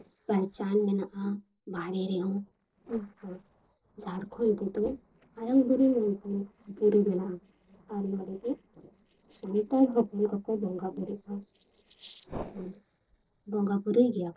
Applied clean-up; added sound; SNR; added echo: neural separator model SepFormer DNS4.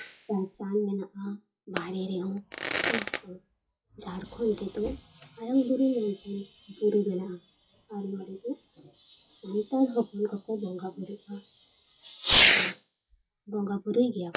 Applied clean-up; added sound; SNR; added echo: classical method WPE with log-MMSE.